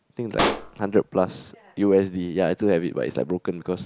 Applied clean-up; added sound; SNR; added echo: none; Explosion; 5 dB; none.